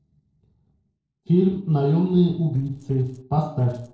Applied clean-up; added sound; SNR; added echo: neural separator model SepFormer DNS4.